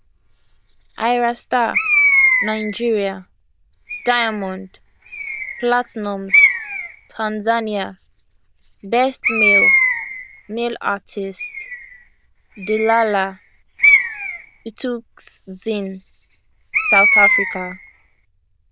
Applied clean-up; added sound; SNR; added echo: neural diffusion model UNIVERSE++.